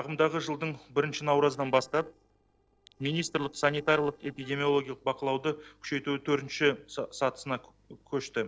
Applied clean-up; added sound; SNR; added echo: neural separator model SepFormer DNS4.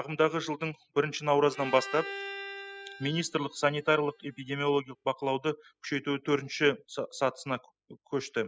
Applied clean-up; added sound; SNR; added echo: classical method spectral subtraction.